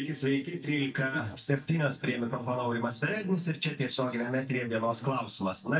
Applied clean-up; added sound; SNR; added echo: neural mask model DeepFilterNet 3.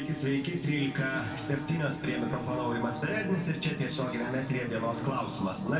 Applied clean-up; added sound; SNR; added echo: none; Buzz / Bird; 9 dB; reverberation time 2.3 s.